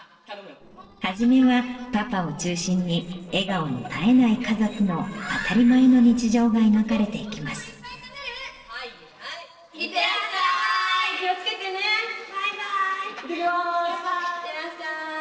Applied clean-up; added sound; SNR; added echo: neural separator model SepFormer DNS4.